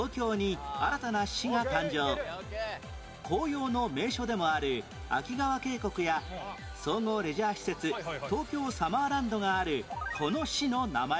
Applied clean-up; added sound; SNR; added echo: none; none; none; none.